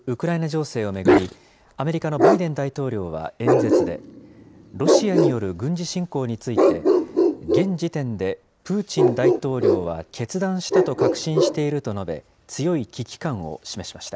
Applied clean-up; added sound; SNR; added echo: none; Bark; -3 dB; none.